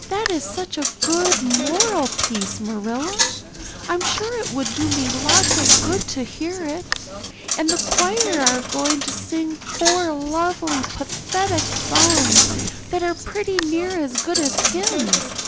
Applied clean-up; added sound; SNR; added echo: none; Coin (dropping); -2 dB; none.